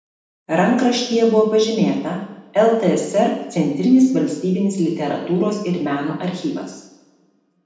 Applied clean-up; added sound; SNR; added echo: none; none; none; reverberation time 0.8 s.